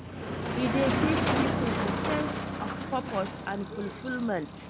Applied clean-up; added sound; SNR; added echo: none; Motor vehicle (road); -2 dB; none.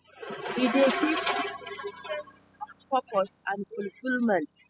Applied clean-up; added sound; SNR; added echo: classical method spectral subtraction.